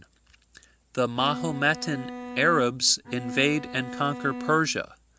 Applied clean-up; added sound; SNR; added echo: none; Bowed string instrument; 10 dB; none.